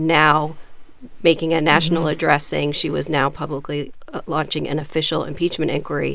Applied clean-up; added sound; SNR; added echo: none; none; none; none.